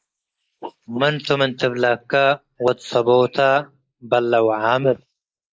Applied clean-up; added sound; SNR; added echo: neural mask model Resemble Enhance denoiser.